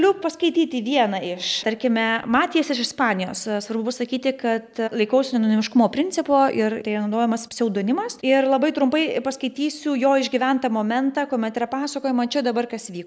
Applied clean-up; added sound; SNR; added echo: none; none; none; none.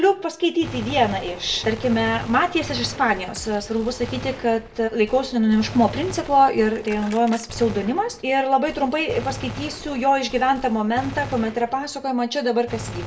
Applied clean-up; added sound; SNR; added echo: none; Gunshot, gunfire; 13 dB; reverberation time 0.2 s.